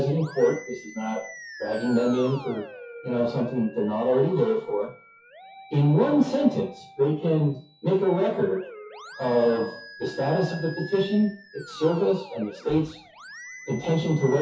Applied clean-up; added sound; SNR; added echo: classical method WPE with log-MMSE.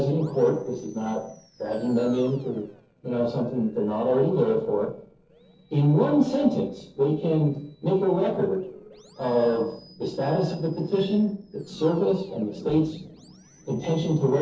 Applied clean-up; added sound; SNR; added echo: neural separator model SepFormer DNS4.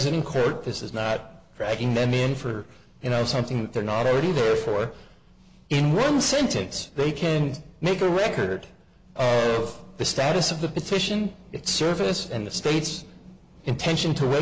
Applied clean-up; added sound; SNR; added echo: none; none; none; none.